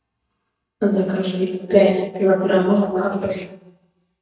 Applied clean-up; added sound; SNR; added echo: neural mask model DeepFilterNet 3.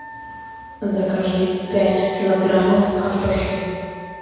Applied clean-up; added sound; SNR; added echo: none; Wind instrument, woodwind instrument; 18 dB; reverberation time 1.9 s.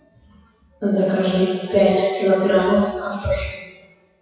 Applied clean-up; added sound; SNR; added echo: classical method WPE with log-MMSE.